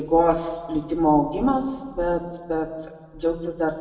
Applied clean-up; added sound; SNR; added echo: none; none; none; reverberation time 1.5 s.